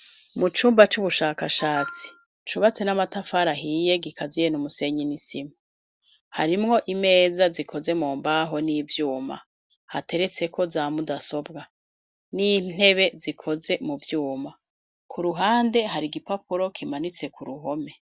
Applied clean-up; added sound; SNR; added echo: none; none; none; none.